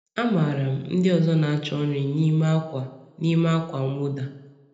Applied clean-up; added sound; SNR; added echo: none; none; none; reverberation time 0.7 s.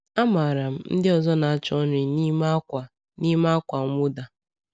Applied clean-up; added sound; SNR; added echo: none; none; none; none.